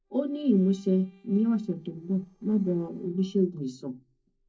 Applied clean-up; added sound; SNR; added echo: neural separator model SepFormer DNS4.